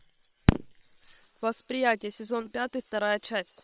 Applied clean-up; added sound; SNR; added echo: neural separator model SepFormer WHAM!.